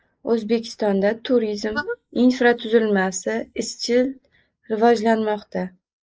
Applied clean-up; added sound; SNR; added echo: neural mask model Resemble Enhance denoiser.